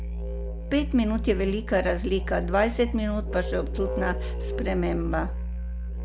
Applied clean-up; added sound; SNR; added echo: none; Musical instrument; 3 dB; none.